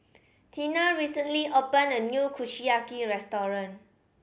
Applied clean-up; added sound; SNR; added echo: none; none; none; none.